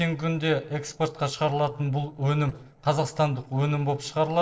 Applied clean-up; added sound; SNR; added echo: neural separator model SepFormer DNS4.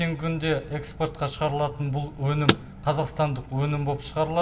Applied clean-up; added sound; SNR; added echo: none; Car; 6 dB; reverberation time 0.7 s.